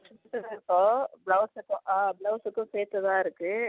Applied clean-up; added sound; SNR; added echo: none; none; none; none.